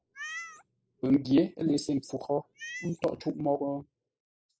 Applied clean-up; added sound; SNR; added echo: neural mask model Resemble Enhance denoiser.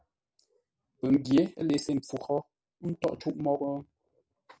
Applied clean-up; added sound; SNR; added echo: none; none; none; none.